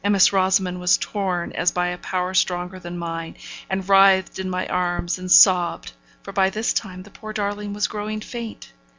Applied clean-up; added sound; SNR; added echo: none; none; none; none.